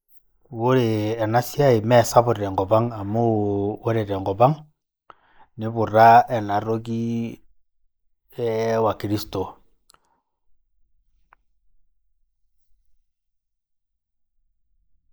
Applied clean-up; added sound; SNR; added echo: neural mask model Resemble Enhance denoiser.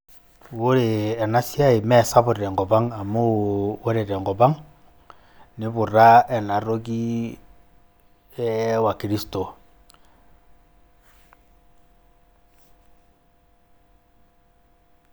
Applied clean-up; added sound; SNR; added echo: none; none; none; none.